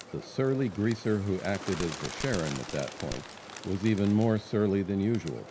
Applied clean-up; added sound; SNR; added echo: none; Bird; 13 dB; none.